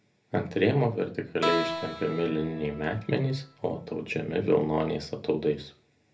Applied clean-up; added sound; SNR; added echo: none; Keyboard (musical); 8 dB; reverberation time 0.3 s.